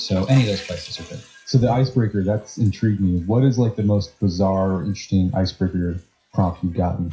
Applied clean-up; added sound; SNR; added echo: classical method WPE with log-MMSE.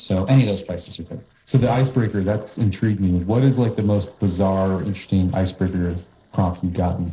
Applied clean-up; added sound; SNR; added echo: neural separator model SepFormer DNS4.